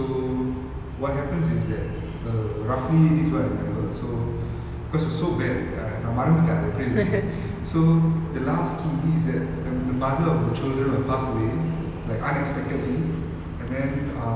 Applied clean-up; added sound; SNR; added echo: none; none; none; none.